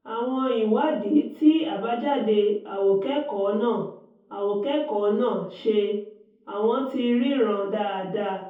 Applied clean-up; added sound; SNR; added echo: none; none; none; reverberation time 0.6 s.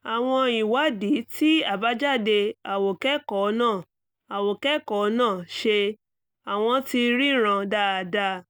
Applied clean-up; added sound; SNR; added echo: none; none; none; none.